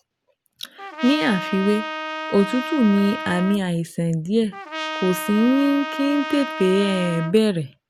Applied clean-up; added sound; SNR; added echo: none; Trumpet; 9 dB; none.